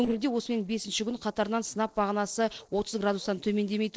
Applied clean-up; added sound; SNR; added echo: neural separator model SepFormer DNS4.